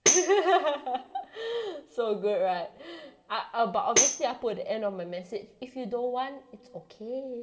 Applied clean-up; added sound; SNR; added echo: none; Tambourine; 0 dB; reverberation time 2.1 s.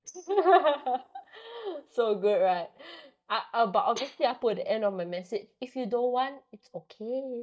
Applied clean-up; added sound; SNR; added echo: neural mask model DeepFilterNet 3.